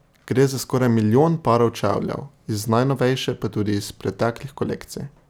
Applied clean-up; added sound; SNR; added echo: none; none; none; none.